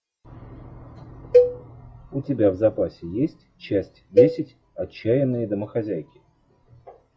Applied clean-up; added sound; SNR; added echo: classical method log-MMSE.